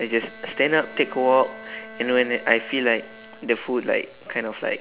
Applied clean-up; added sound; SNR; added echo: none; Bowed string instrument; 19 dB; none.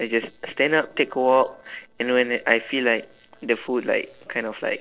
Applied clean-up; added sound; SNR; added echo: neural separator model SepFormer DNS4.